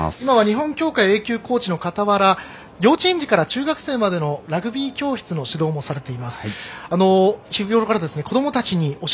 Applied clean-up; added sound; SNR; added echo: none; none; none; none.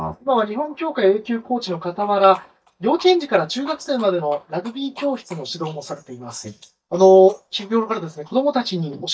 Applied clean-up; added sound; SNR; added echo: neural mask model DeepFilterNet 3.